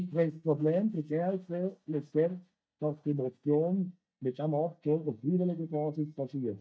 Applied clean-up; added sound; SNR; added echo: neural mask model DeepFilterNet 3.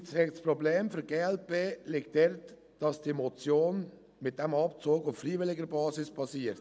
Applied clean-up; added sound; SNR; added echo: none; none; none; none.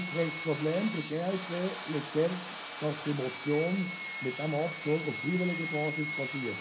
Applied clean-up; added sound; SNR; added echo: none; Sawing; 4 dB; reverberation time 0.4 s.